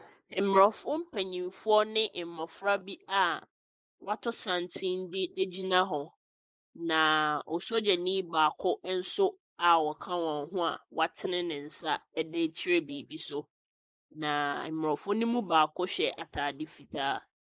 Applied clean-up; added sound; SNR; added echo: neural mask model Resemble Enhance denoiser.